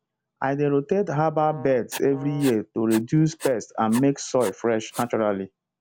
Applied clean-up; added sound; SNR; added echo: none; Brass instrument + Writing; 17 dB; none.